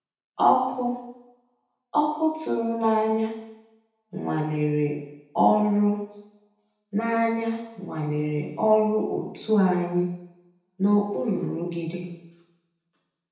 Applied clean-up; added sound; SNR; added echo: none; none; none; reverberation time 0.9 s.